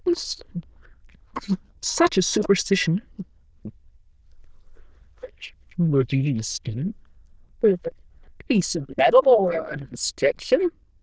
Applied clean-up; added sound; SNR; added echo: neural diffusion model UNIVERSE++.